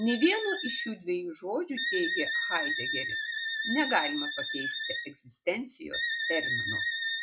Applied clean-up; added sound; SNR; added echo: classical method log-MMSE.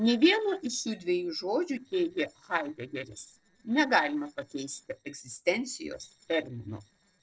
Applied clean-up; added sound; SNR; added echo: neural separator model SepFormer DNS4.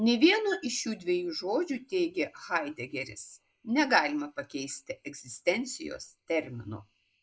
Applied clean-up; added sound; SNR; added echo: neural mask model Resemble Enhance denoiser.